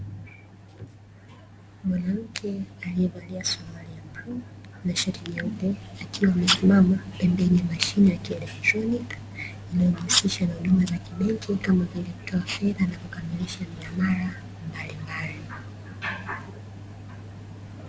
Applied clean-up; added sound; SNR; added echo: none; none; none; none.